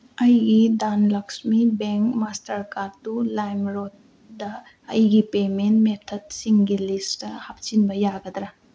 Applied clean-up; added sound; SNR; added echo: none; none; none; none.